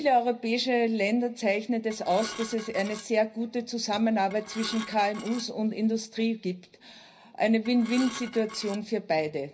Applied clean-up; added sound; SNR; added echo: none; Dishes, pots, and pans / Glass; 14 dB; reverberation time 0.5 s.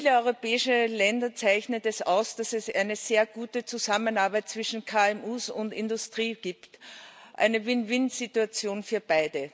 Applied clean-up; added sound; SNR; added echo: none; none; none; none.